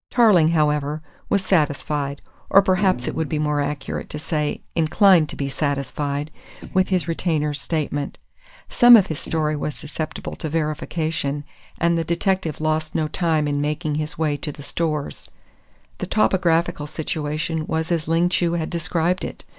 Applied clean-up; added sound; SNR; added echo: neural mask model DeepFilterNet 3.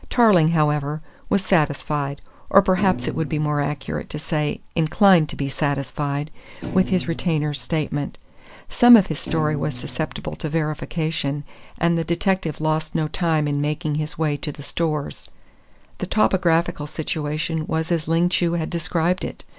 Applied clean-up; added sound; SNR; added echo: none; Thump, thud; 12 dB; none.